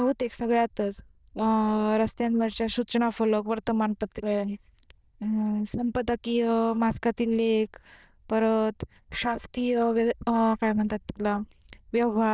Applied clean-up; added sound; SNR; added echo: neural diffusion model UNIVERSE++.